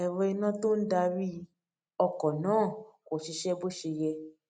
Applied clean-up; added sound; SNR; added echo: none; none; none; none.